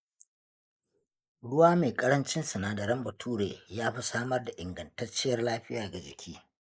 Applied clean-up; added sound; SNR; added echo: neural mask model Resemble Enhance denoiser.